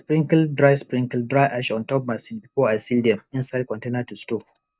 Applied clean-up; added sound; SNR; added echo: neural mask model DeepFilterNet 3.